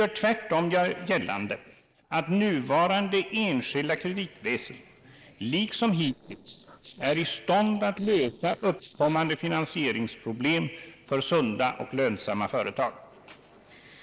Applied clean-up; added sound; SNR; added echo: neural separator model SepFormer DNS4.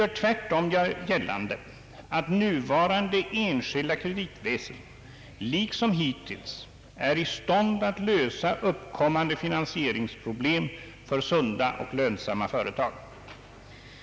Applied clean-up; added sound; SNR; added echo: none; none; none; none.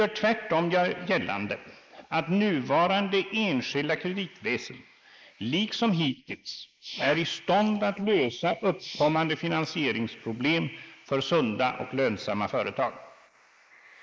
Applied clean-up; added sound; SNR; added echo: neural mask model Resemble Enhance denoiser.